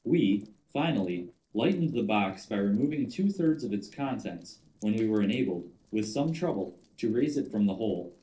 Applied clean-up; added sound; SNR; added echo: neural separator model SepFormer DNS4.